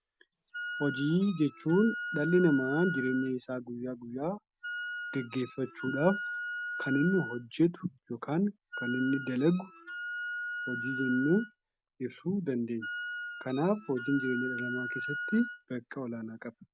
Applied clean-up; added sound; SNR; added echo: none; Wind instrument, woodwind instrument; 8 dB; none.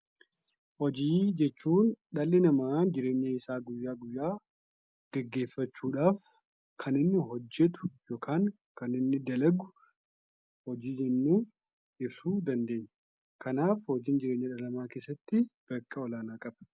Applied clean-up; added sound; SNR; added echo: none; none; none; none.